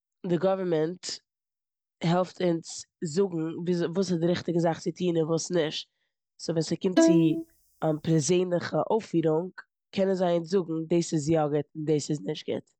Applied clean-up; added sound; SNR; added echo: neural mask model DeepFilterNet 3.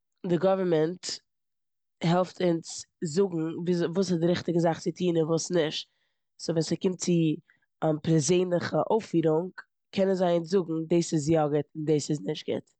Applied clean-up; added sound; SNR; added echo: none; none; none; none.